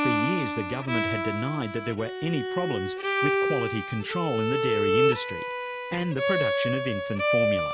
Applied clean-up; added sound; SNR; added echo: none; Bowed string instrument; -3 dB; none.